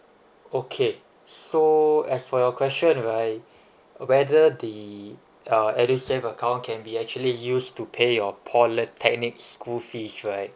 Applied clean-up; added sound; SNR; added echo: none; none; none; none.